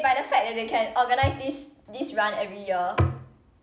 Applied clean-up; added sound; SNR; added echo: none; none; none; none.